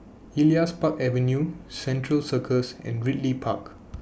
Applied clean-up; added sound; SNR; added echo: none; none; none; none.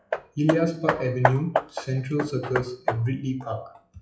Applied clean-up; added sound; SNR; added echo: classical method WPE with log-MMSE.